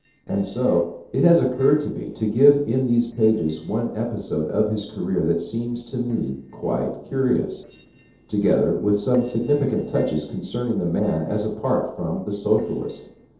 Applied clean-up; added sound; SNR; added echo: neural separator model SepFormer DNS4.